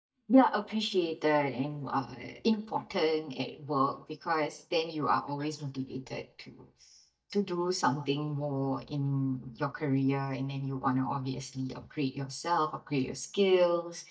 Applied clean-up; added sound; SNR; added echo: neural mask model DeepFilterNet 3.